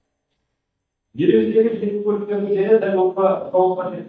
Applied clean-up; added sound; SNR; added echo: neural mask model DeepFilterNet 3.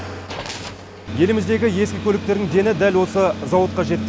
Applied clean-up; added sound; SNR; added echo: none; none; none; none.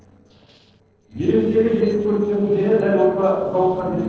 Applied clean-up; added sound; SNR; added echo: neural separator model SepFormer DNS4.